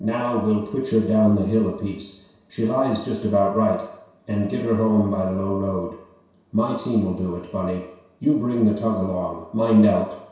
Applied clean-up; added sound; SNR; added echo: none; none; none; reverberation time 0.7 s.